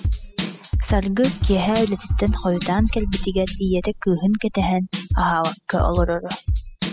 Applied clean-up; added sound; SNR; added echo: classical method spectral subtraction.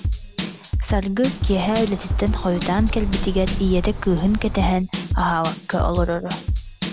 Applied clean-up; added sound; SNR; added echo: none; Drum / Drum kit + Bird; 2 dB; none.